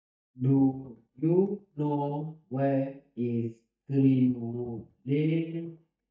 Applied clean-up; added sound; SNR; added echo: neural mask model DeepFilterNet 3.